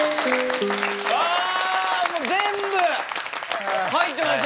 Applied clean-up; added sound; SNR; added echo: none; none; none; none.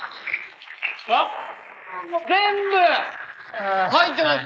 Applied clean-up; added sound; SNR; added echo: neural mask model Resemble Enhance denoiser.